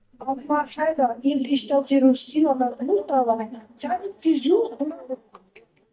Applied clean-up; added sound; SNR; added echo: neural mask model DeepFilterNet 3.